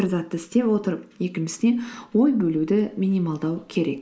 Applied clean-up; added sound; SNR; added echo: neural mask model Resemble Enhance denoiser.